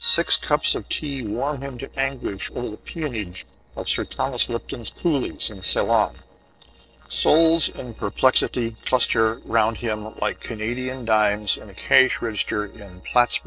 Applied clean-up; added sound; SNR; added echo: neural separator model SepFormer DNS4.